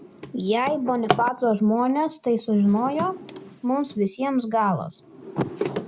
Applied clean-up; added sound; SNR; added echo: none; Drawer open or close; 10 dB; none.